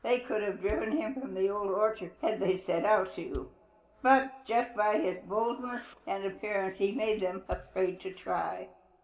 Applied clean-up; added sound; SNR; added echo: none; Bass drum; 18 dB; reverberation time 0.3 s.